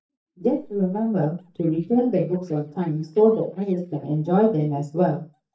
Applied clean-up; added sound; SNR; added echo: neural mask model DeepFilterNet 3.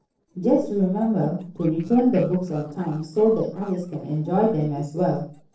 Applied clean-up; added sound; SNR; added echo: neural separator model SepFormer DNS4.